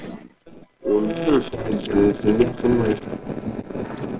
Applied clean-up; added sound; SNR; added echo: neural separator model SepFormer DNS4.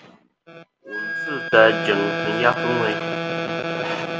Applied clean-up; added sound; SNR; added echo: none; Wind instrument, woodwind instrument; 12 dB; none.